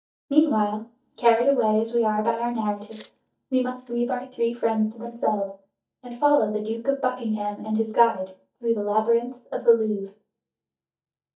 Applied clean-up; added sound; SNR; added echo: neural mask model DeepFilterNet 3.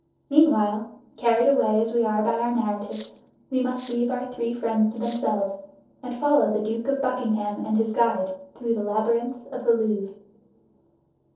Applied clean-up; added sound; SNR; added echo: neural separator model SepFormer DNS4.